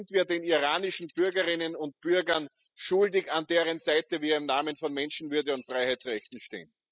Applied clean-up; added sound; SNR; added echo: classical method spectral subtraction.